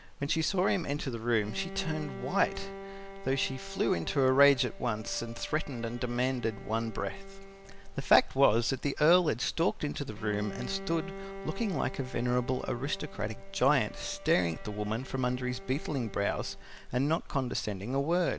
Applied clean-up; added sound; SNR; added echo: none; Bowed string instrument; 16 dB; none.